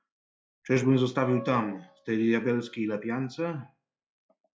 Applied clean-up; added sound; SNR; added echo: classical method log-MMSE.